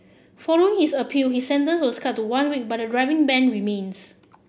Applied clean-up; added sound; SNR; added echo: none; none; none; none.